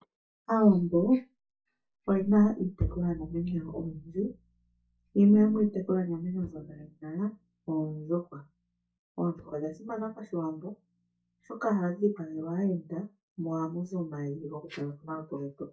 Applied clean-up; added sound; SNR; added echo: neural mask model DeepFilterNet 3.